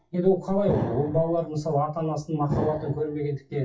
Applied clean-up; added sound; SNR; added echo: classical method WPE with log-MMSE.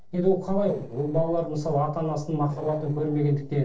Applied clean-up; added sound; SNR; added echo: neural separator model SepFormer DNS4.